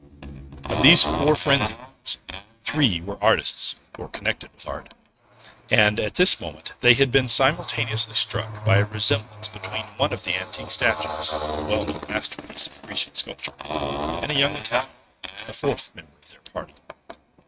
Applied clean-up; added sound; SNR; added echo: neural mask model RNNoise.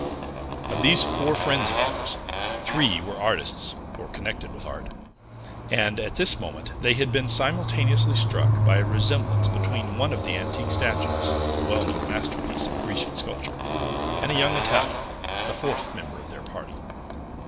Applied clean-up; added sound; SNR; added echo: none; Motorcycle; -2 dB; none.